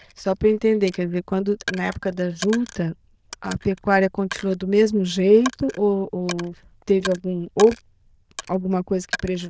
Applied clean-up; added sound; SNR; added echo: neural diffusion model UNIVERSE++.